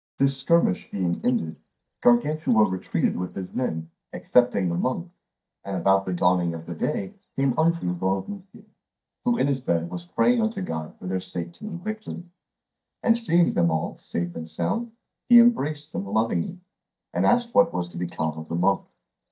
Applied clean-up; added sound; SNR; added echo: neural mask model DeepFilterNet 3.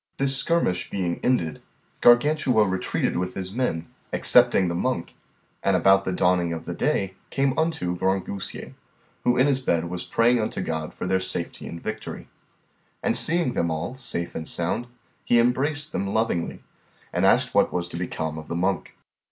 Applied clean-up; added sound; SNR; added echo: none; none; none; none.